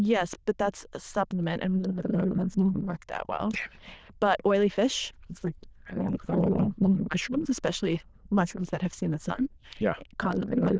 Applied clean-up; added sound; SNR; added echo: neural diffusion model UNIVERSE++.